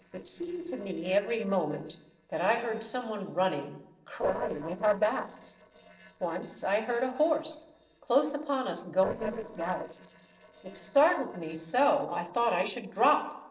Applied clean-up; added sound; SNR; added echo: neural separator model SepFormer DNS4.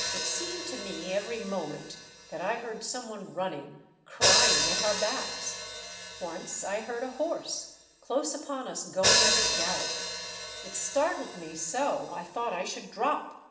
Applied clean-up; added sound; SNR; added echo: none; Hi-hat; -1 dB; reverberation time 1.0 s.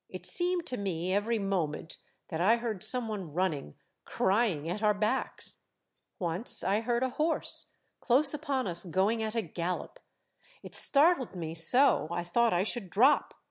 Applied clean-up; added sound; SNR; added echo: none; none; none; none.